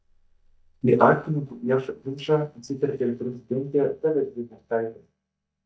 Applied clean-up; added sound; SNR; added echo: neural mask model DeepFilterNet 3.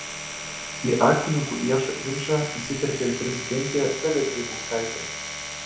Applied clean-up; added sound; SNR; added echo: none; Domestic sounds, home sounds; 7 dB; reverberation time 0.6 s.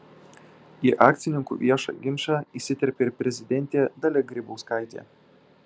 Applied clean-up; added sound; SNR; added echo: none; none; none; none.